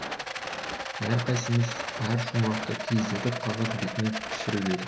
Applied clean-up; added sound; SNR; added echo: none; Rattle; 5 dB; none.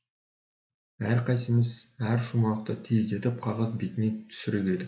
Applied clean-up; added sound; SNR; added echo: none; none; none; none.